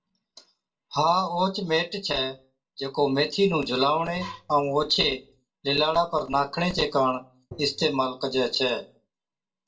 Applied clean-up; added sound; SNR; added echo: neural separator model SepFormer DNS4.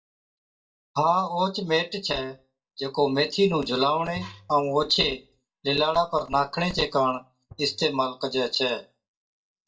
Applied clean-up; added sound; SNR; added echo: neural mask model DeepFilterNet 3.